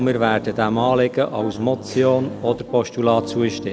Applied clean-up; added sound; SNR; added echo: none; Piano; 13 dB; none.